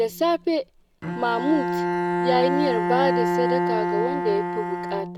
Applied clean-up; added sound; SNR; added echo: none; Bowed string instrument; 0 dB; none.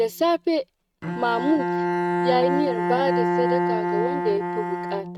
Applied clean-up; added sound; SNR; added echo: neural mask model RNNoise.